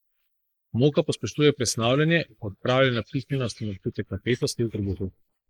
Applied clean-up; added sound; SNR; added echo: neural mask model Resemble Enhance denoiser.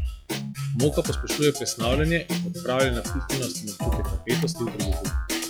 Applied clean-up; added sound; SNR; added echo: classical method log-MMSE.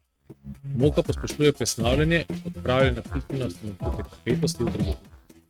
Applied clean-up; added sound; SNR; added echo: neural mask model RNNoise.